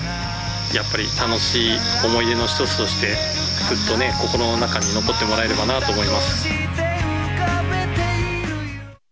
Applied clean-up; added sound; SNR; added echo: none; Tambourine; 14 dB; none.